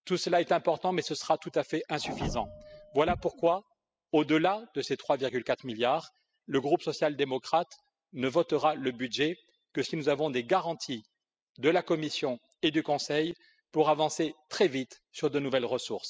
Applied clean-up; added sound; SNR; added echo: classical method spectral subtraction.